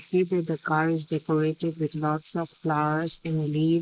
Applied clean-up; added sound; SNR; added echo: neural mask model Resemble Enhance denoiser.